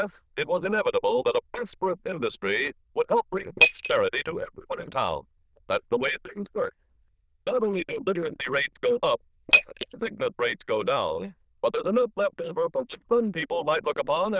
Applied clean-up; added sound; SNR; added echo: neural diffusion model UNIVERSE++.